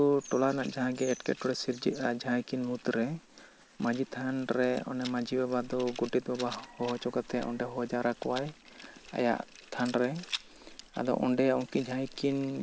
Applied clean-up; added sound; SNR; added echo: none; Rattle; 18 dB; none.